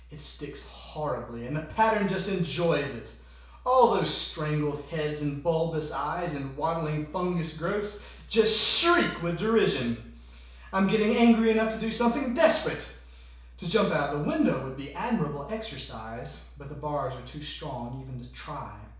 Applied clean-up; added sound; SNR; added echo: none; none; none; reverberation time 0.6 s.